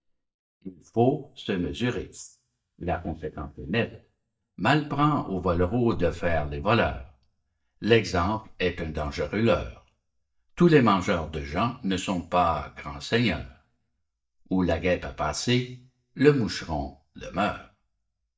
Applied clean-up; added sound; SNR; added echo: neural mask model DeepFilterNet 3.